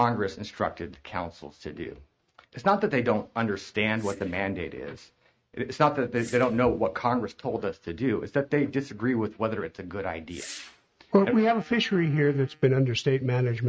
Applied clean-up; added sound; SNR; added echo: neural mask model RNNoise.